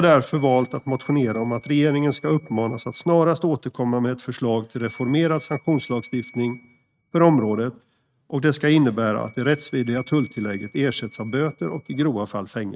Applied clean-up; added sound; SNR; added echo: neural mask model RNNoise.